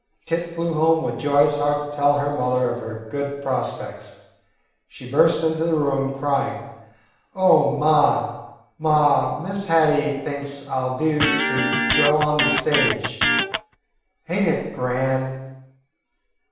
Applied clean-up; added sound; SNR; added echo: none; Electric guitar; -1 dB; reverberation time 0.9 s.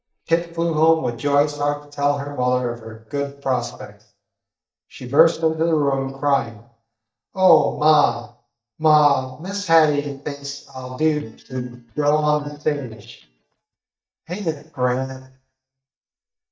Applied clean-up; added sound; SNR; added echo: neural mask model DeepFilterNet 3.